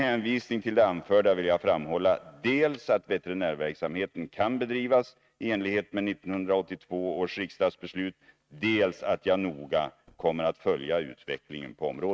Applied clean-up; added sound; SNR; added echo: neural mask model RNNoise.